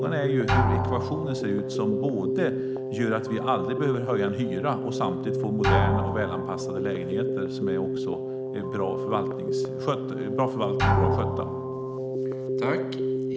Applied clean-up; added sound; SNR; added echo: none; Drum + Keyboard (musical); -3 dB; none.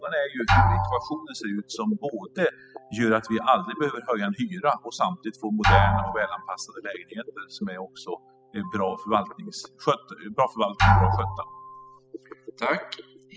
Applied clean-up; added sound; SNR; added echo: classical method spectral subtraction.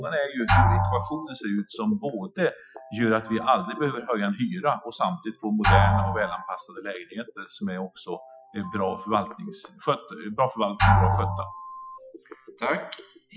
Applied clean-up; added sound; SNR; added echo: classical method Wiener filter.